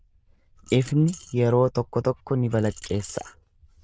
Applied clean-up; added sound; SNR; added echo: neural diffusion model UNIVERSE++.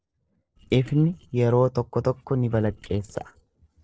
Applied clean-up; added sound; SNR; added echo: neural separator model SepFormer DNS4.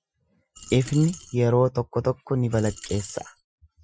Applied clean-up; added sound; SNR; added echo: classical method Wiener filter.